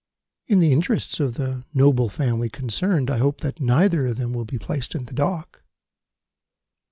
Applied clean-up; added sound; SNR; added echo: none; none; none; none.